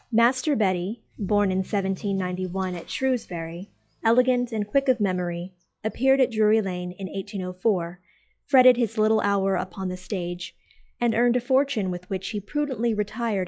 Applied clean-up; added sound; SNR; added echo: classical method log-MMSE.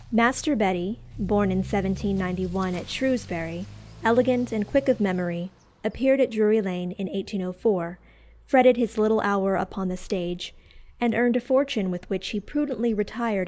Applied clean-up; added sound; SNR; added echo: none; Accelerating, revving, vroom / Motor vehicle (road); 18 dB; none.